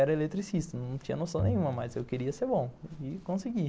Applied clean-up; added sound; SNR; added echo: none; Bowed string instrument; 5 dB; none.